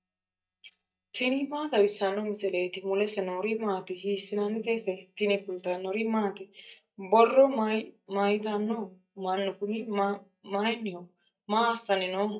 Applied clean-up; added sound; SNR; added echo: neural mask model DeepFilterNet 3.